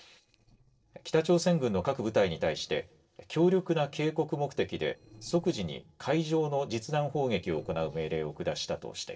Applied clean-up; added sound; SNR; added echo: neural separator model SepFormer DNS4.